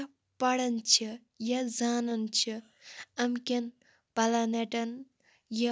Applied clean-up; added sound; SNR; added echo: none; none; none; none.